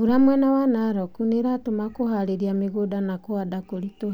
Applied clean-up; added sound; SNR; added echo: none; none; none; none.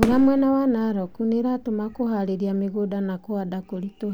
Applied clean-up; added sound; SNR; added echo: none; Fireworks; 11 dB; none.